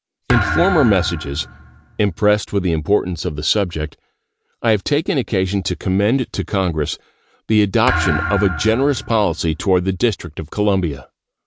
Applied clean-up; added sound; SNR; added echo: none; Thump, thud; 7 dB; none.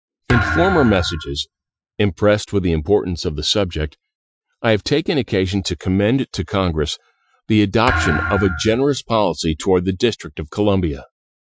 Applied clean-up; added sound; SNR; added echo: classical method Wiener filter.